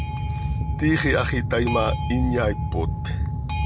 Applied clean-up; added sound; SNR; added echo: none; Boat, Water vehicle; -1 dB; none.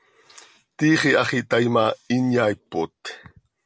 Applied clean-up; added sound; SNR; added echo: none; none; none; none.